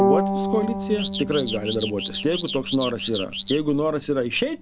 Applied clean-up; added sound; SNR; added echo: none; Bowed string instrument + Alarm / Car; 0 dB; none.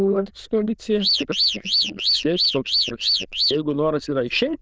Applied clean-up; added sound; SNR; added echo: neural diffusion model UNIVERSE++.